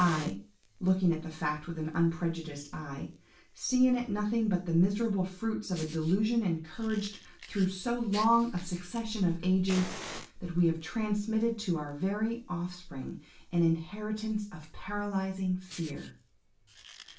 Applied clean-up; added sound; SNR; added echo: none; Fire; 20 dB; reverberation time 0.3 s.